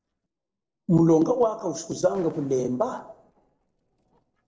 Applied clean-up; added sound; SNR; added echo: neural separator model SepFormer DNS4.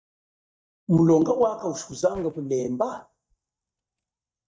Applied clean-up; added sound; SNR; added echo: neural mask model DeepFilterNet 3.